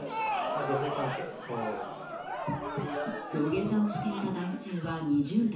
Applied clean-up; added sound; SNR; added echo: none; Crowd; 5 dB; reverberation time 0.9 s.